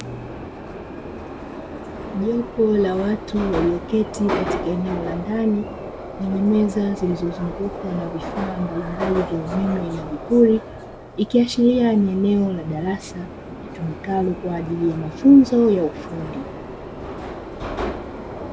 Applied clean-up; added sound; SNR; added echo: none; Subway, metro, underground; 9 dB; none.